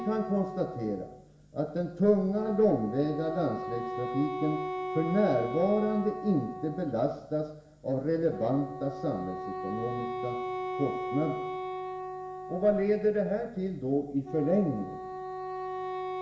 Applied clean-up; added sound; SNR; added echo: none; Wind instrument, woodwind instrument; 7 dB; reverberation time 0.8 s.